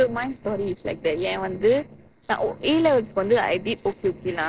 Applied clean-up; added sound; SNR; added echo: neural separator model SepFormer DNS4.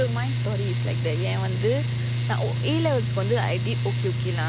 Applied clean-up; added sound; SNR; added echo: none; Mechanical fan; -4 dB; none.